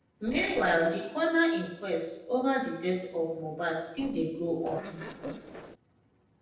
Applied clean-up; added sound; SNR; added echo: neural separator model SepFormer DNS4.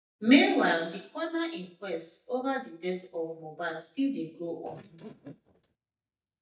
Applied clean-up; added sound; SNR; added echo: neural mask model DeepFilterNet 3.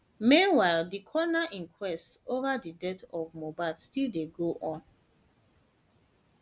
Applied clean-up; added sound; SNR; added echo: none; none; none; none.